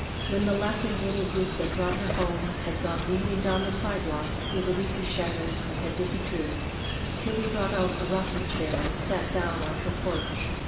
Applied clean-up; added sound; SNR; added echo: none; Chirp, tweet; 0 dB; reverberation time 2.1 s.